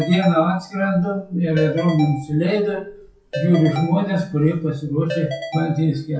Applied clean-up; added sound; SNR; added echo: classical method WPE with log-MMSE.